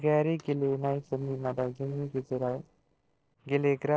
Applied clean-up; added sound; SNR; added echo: neural separator model SepFormer DNS4.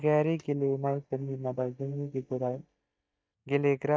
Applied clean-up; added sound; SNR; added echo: neural mask model DeepFilterNet 3.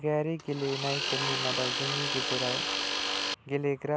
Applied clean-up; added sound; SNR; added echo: none; Tools; -1 dB; none.